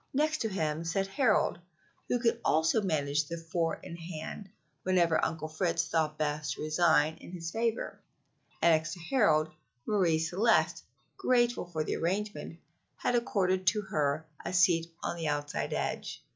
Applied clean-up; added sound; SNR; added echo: none; none; none; none.